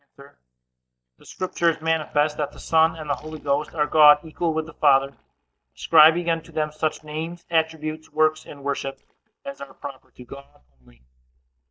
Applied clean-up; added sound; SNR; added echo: neural mask model DeepFilterNet 3.